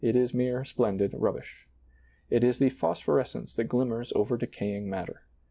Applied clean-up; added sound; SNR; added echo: none; none; none; none.